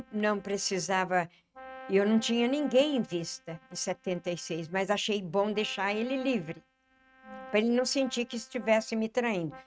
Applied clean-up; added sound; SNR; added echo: neural mask model RNNoise.